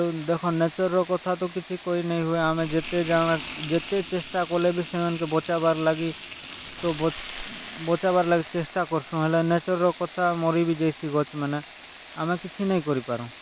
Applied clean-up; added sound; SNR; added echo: none; Frying (food); 13 dB; none.